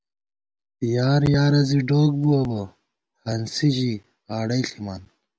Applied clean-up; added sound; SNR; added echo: none; none; none; none.